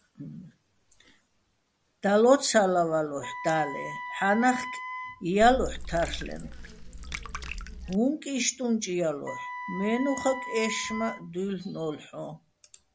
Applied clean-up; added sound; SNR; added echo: none; Wind instrument, woodwind instrument + Water / Liquid; 9 dB; none.